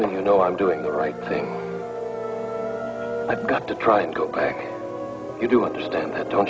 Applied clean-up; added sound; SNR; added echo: none; none; none; none.